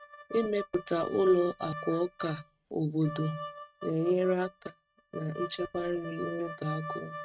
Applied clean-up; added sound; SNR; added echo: neural mask model RNNoise.